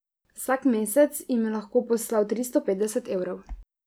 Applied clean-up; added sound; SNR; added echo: none; none; none; none.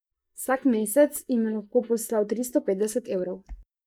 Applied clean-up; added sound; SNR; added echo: neural mask model DeepFilterNet 3.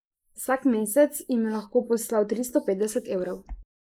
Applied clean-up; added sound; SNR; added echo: neural mask model Resemble Enhance denoiser.